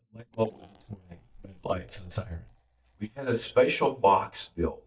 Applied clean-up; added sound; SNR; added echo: neural mask model DeepFilterNet 3.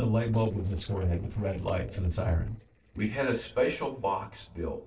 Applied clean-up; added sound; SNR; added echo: neural separator model SepFormer DNS4.